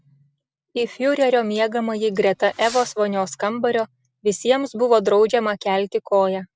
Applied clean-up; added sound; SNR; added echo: none; Fireworks; 19 dB; none.